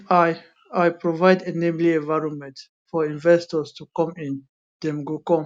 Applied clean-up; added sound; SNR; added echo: none; none; none; none.